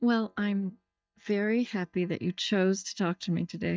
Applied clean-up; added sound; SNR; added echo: neural mask model DeepFilterNet 3.